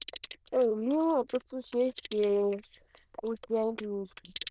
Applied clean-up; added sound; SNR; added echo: neural diffusion model UNIVERSE++.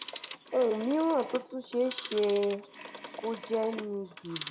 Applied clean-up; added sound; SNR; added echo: none; Telephone; 13 dB; none.